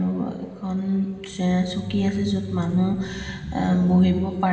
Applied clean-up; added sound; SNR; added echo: none; none; none; reverberation time 2.9 s.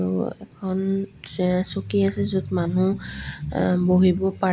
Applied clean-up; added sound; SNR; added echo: none; none; none; none.